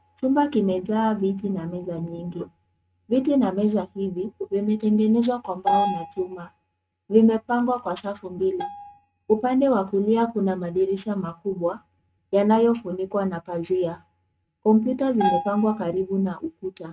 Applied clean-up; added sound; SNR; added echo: neural mask model RNNoise.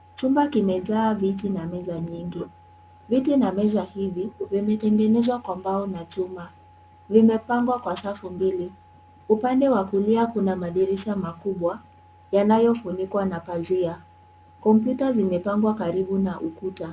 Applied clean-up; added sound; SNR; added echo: none; none; none; none.